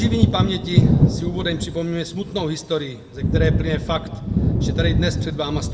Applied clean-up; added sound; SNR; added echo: none; Thunder; -5 dB; reverberation time 0.9 s.